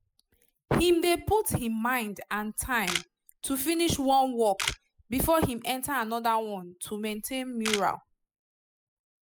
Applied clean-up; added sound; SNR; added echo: classical method spectral subtraction.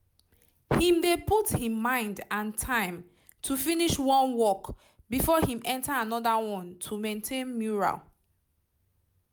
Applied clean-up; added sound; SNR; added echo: none; none; none; none.